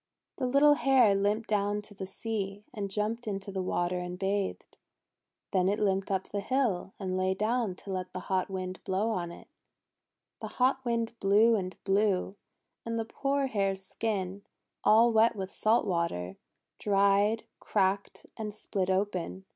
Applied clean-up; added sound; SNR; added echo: none; none; none; none.